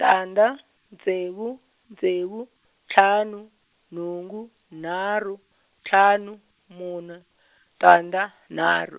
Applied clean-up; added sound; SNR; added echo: none; none; none; none.